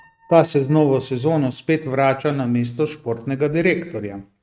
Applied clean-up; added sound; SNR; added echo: neural mask model RNNoise.